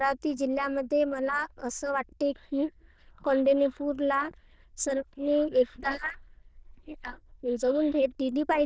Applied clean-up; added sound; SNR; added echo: neural diffusion model UNIVERSE++.